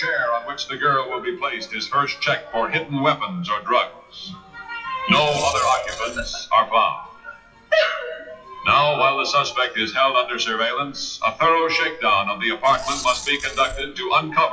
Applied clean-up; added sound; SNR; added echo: classical method WPE with log-MMSE.